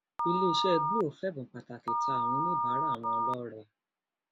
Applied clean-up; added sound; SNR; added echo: none; Telephone; -3 dB; none.